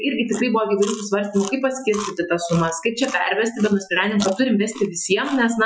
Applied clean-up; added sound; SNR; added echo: classical method Wiener filter.